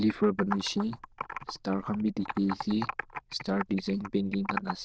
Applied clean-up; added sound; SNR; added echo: neural diffusion model UNIVERSE++.